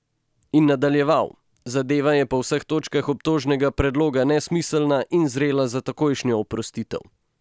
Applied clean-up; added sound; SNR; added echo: none; none; none; none.